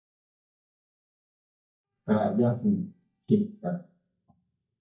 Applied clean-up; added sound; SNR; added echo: neural mask model DeepFilterNet 3.